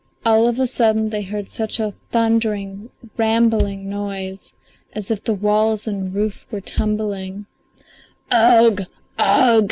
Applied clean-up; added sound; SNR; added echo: none; Bass drum; 9 dB; none.